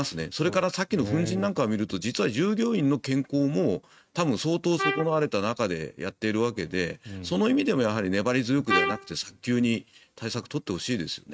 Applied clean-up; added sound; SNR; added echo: neural mask model RNNoise.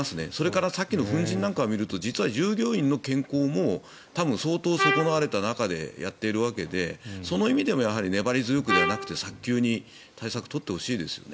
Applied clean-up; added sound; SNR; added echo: none; Trumpet; 2 dB; none.